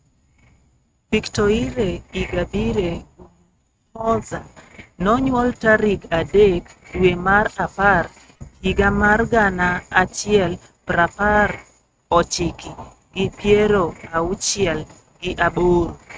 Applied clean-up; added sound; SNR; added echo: neural mask model RNNoise.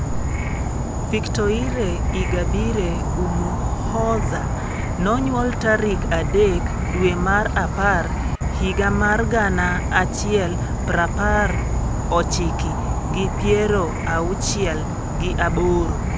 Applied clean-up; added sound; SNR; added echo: none; Insect / Frog; 0 dB; none.